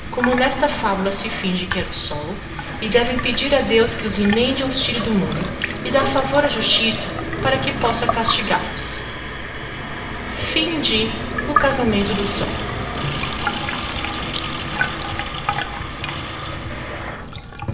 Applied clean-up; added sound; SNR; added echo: none; Sink (filling or washing) / Water tap, faucet; 3 dB; reverberation time 1.1 s.